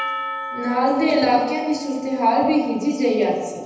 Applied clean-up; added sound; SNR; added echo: none; Percussion; 12 dB; reverberation time 1.1 s.